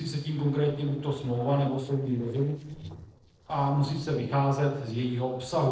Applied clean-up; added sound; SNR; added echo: neural separator model SepFormer DNS4.